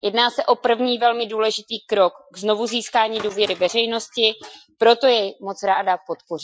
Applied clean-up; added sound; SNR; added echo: classical method Wiener filter.